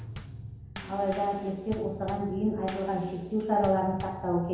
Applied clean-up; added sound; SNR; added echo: none; Bass drum / Snare drum / Drum kit; 12 dB; reverberation time 1.0 s.